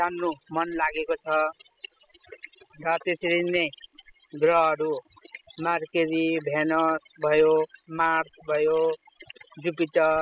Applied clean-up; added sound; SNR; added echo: classical method spectral subtraction.